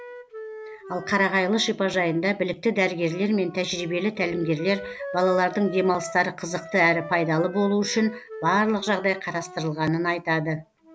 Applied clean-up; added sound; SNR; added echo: none; Wind instrument, woodwind instrument; 15 dB; none.